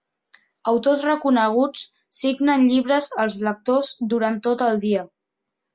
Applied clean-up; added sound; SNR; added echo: none; none; none; none.